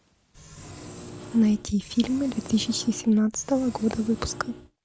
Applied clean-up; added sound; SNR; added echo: none; Engine; 16 dB; none.